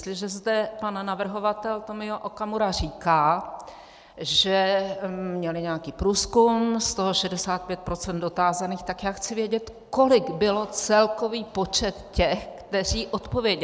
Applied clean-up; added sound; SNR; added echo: none; none; none; none.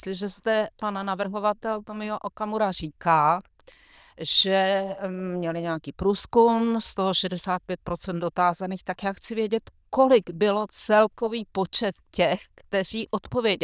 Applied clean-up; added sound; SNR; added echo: neural diffusion model UNIVERSE++.